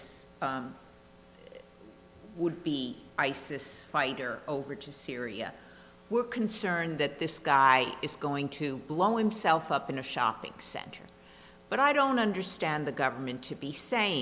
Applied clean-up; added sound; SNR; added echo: none; none; none; none.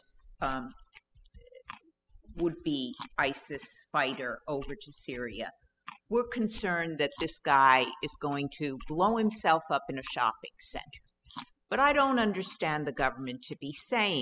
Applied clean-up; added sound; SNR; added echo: classical method spectral subtraction.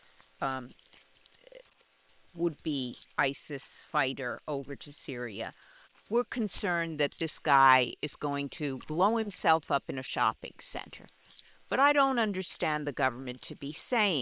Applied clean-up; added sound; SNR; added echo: neural separator model SepFormer WHAM!.